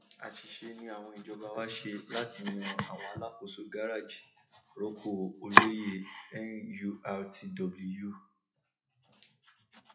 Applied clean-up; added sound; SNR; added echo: classical method WPE with log-MMSE.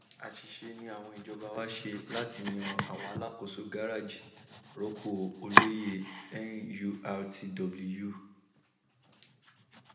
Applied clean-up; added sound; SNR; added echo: none; Domestic sounds, home sounds; -3 dB; reverberation time 0.8 s.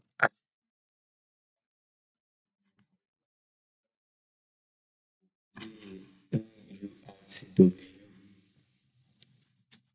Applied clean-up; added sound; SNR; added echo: neural mask model DeepFilterNet 3.